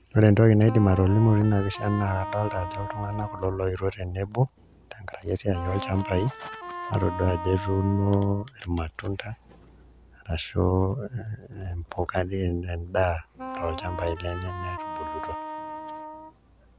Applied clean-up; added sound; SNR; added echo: none; Wind instrument, woodwind instrument; 10 dB; none.